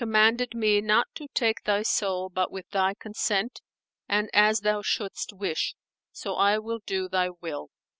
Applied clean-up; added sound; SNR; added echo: none; none; none; none.